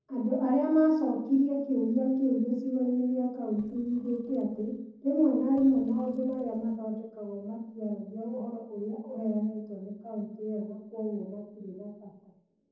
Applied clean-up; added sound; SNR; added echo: neural separator model SepFormer DNS4.